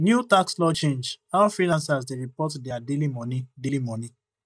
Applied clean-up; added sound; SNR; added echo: neural mask model DeepFilterNet 3.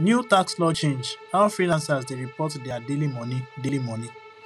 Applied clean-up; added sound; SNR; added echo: none; Bowed string instrument; 19 dB; none.